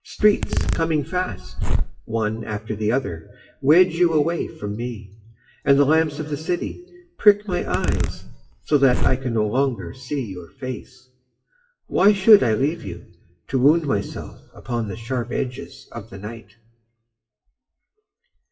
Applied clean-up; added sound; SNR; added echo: classical method WPE with log-MMSE.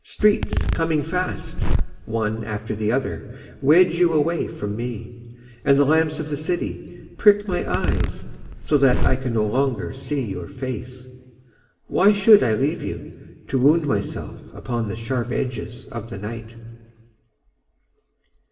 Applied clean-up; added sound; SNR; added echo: none; Zipper (clothing); 0 dB; reverberation time 1.7 s.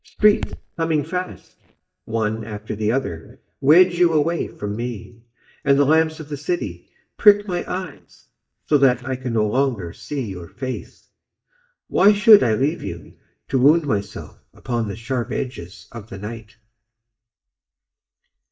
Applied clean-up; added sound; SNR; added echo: neural mask model DeepFilterNet 3.